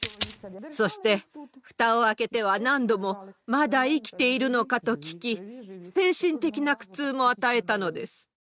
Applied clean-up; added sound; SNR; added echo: neural mask model RNNoise.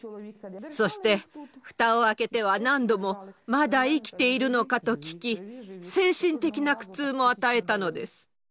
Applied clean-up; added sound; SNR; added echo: none; none; none; none.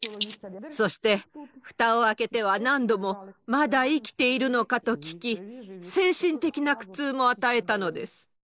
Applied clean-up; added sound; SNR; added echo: neural mask model Resemble Enhance denoiser.